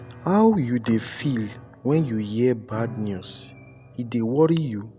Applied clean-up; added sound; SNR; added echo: none; Piano; 18 dB; none.